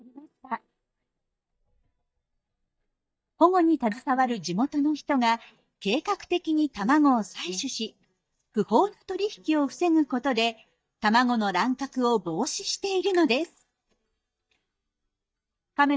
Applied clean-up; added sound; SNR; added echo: neural mask model DeepFilterNet 3.